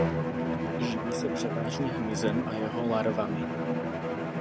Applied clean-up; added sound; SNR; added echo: none; Bowed string instrument; -3 dB; none.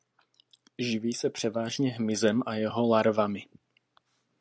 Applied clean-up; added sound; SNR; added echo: none; none; none; none.